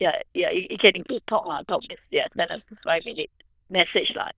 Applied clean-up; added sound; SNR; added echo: neural diffusion model UNIVERSE++.